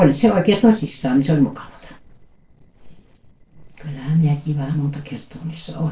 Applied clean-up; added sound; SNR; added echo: neural separator model SepFormer DNS4.